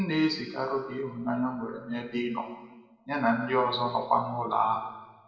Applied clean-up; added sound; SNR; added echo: none; none; none; reverberation time 1.3 s.